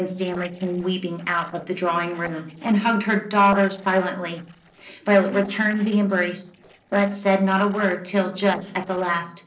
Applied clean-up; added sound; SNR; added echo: neural separator model SepFormer DNS4.